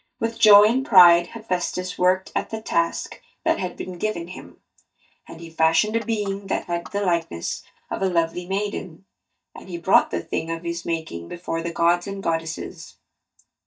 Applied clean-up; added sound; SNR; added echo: neural mask model DeepFilterNet 3.